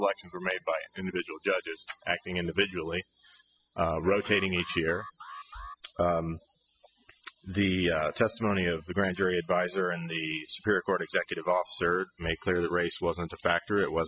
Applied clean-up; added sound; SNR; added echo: classical method spectral subtraction.